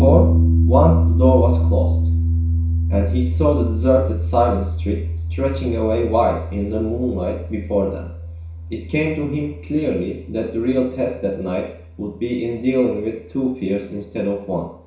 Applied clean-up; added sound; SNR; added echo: none; Piano; 0 dB; reverberation time 0.6 s.